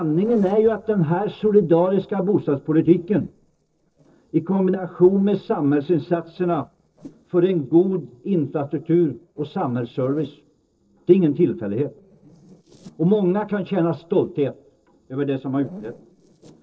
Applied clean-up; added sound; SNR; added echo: neural separator model SepFormer DNS4.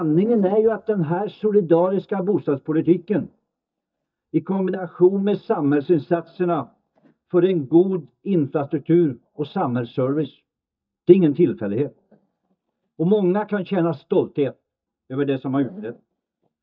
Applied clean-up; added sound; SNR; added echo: neural mask model DeepFilterNet 3.